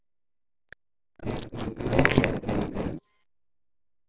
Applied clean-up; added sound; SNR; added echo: neural separator model SepFormer DNS4.